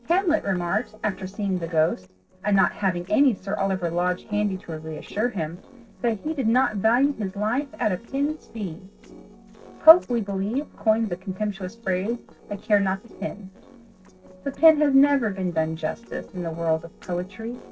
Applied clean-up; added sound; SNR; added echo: neural separator model SepFormer DNS4.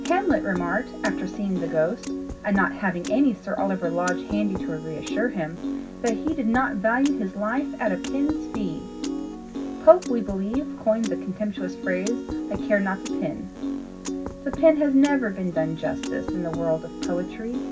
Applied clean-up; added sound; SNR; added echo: none; Piano; 6 dB; reverberation time 0.4 s.